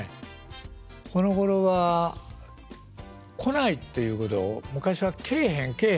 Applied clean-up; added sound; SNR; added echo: none; none; none; none.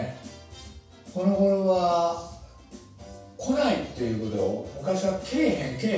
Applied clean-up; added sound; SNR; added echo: none; none; none; reverberation time 0.7 s.